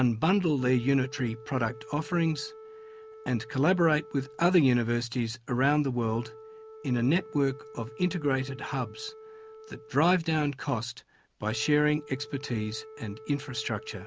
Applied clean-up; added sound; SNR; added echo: none; Wind instrument, woodwind instrument; 19 dB; none.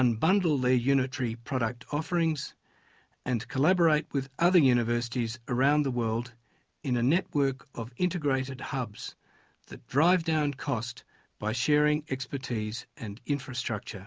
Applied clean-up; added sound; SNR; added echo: none; none; none; none.